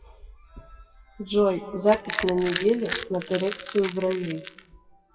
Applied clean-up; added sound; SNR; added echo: classical method WPE with log-MMSE.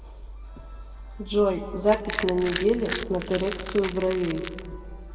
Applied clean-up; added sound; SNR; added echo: none; Crushing; 10 dB; reverberation time 1.8 s.